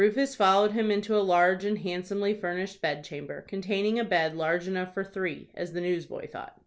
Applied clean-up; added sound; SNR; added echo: none; none; none; none.